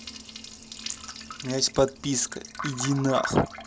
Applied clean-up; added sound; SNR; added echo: none; Liquid; 10 dB; none.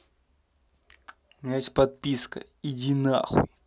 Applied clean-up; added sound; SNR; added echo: none; none; none; none.